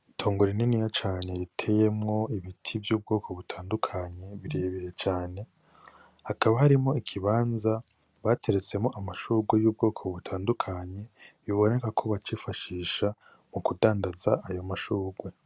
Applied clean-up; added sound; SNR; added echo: none; none; none; none.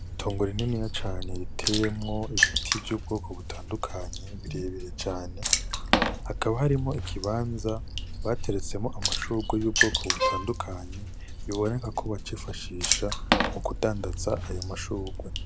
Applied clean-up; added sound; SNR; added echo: none; Bowed string instrument + Water / Splash, splatter; -1 dB; none.